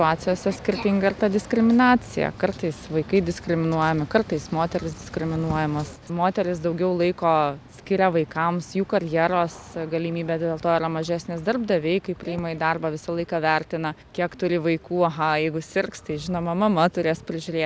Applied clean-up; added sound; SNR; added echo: none; none; none; none.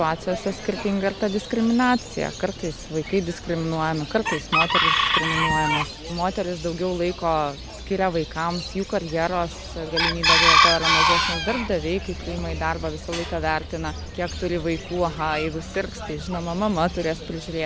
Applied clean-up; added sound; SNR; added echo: none; Chicken, rooster; 1 dB; none.